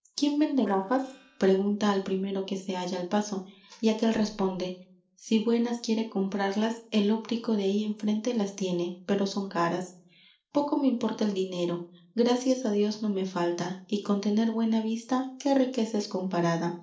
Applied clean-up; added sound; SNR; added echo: neural separator model SepFormer DNS4.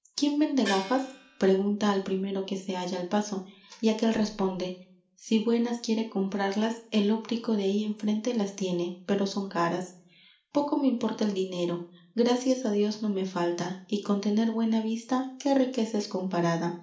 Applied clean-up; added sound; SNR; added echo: none; Gong; 10 dB; reverberation time 0.4 s.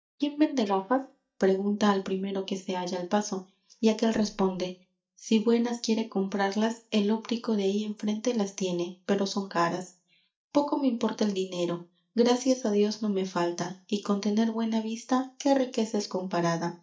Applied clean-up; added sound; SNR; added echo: neural mask model DeepFilterNet 3.